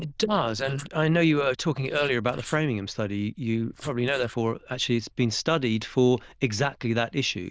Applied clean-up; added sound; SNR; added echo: neural diffusion model UNIVERSE++.